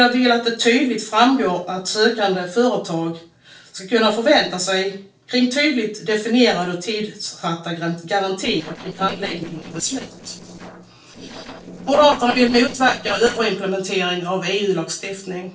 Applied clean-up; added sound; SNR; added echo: neural separator model SepFormer DNS4.